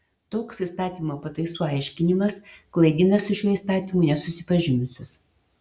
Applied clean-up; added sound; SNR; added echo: none; none; none; none.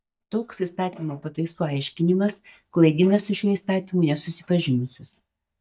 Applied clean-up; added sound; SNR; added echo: neural mask model DeepFilterNet 3.